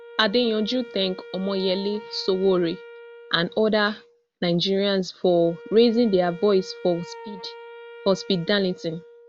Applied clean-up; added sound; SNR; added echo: none; Wind instrument, woodwind instrument; 19 dB; none.